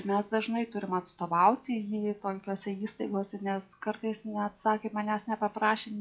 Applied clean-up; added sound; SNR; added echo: classical method log-MMSE.